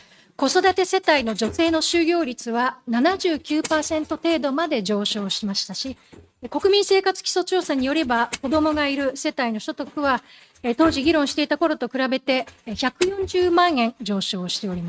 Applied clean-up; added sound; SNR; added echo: neural mask model RNNoise.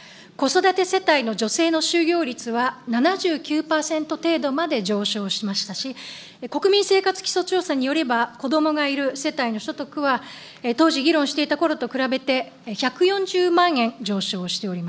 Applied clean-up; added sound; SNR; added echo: none; none; none; none.